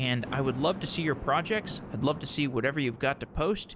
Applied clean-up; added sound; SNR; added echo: none; Thunder; 13 dB; none.